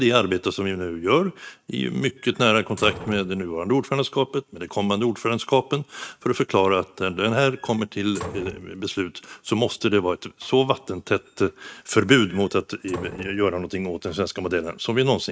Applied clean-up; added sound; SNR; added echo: neural mask model RNNoise.